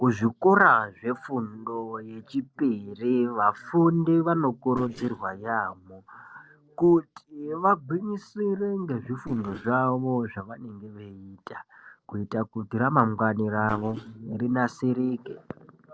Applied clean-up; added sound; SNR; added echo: neural separator model SepFormer DNS4.